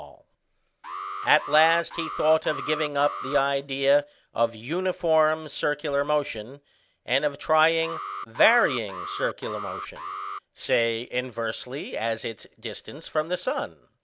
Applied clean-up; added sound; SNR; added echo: none; Alarm; 10 dB; none.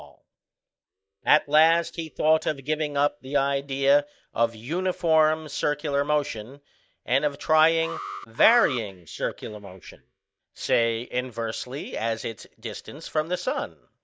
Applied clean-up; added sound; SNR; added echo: neural mask model DeepFilterNet 3.